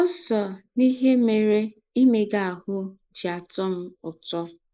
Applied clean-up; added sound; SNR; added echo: neural mask model Resemble Enhance denoiser.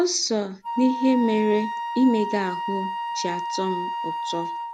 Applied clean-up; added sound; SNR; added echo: none; Wind instrument, woodwind instrument; 5 dB; none.